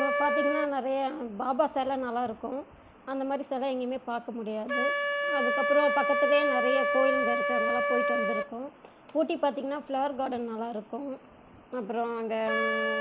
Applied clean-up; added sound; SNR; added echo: none; Wind instrument, woodwind instrument; 1 dB; none.